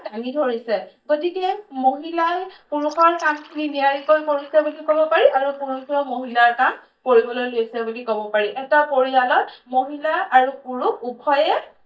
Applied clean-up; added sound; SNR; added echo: neural mask model DeepFilterNet 3.